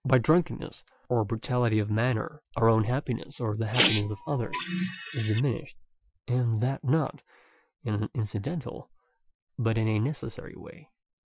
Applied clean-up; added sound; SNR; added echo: classical method Wiener filter.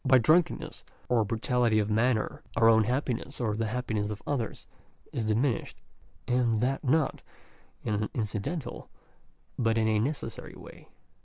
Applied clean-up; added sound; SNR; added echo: none; none; none; none.